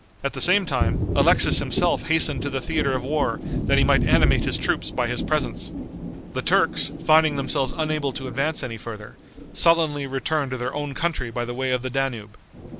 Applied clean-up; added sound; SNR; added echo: none; Thunder; 4 dB; none.